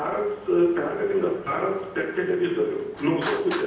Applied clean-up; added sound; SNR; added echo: none; Traffic noise, roadway noise; 14 dB; reverberation time 0.9 s.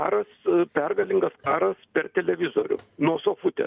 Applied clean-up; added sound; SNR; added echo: none; none; none; none.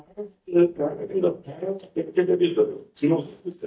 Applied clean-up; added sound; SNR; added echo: neural mask model DeepFilterNet 3.